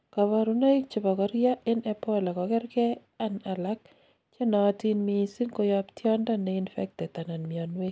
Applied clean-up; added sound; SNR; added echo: none; none; none; none.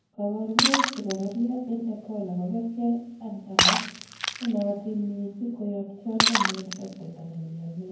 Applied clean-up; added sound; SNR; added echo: none; Shatter; 0 dB; reverberation time 0.9 s.